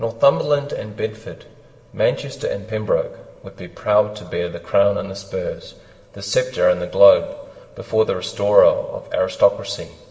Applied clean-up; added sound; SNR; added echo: none; none; none; reverberation time 2.7 s.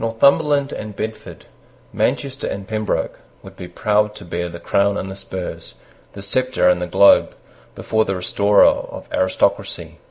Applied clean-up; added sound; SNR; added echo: none; none; none; none.